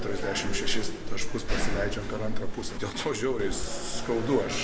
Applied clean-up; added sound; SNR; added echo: none; Keyboard (musical); 19 dB; none.